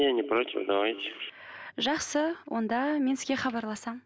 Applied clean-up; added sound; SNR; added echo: none; none; none; none.